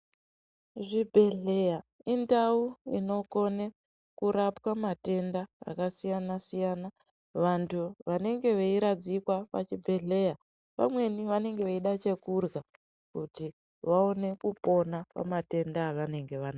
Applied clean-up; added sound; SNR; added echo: none; none; none; none.